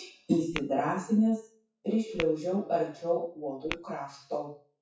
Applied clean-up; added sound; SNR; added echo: classical method WPE with log-MMSE.